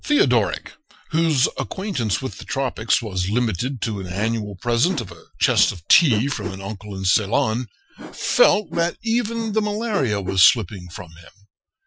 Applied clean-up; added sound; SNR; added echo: classical method Wiener filter.